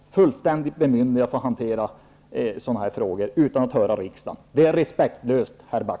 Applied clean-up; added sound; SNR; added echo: none; none; none; none.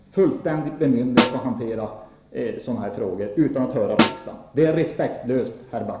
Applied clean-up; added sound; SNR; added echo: none; Snare drum; 2 dB; reverberation time 0.9 s.